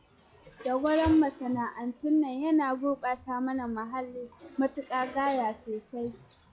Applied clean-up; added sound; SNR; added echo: classical method log-MMSE.